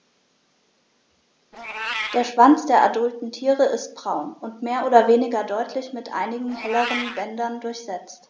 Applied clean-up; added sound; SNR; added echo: none; Meow; 15 dB; none.